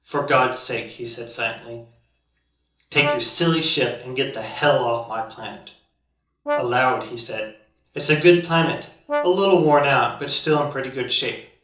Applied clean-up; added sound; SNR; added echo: neural separator model SepFormer DNS4.